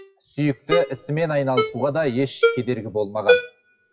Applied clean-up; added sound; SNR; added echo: classical method WPE with log-MMSE.